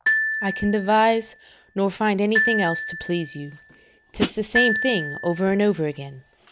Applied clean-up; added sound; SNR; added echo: none; Glockenspiel + Hi-hat; 3 dB; none.